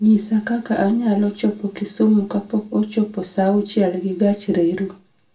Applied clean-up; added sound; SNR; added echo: none; none; none; reverberation time 0.2 s.